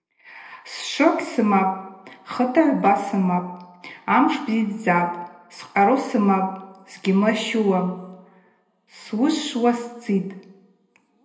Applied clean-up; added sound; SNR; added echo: none; none; none; reverberation time 0.8 s.